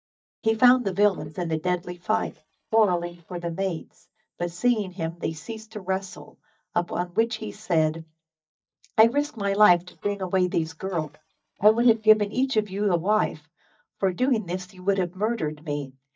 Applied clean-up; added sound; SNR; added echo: neural mask model DeepFilterNet 3.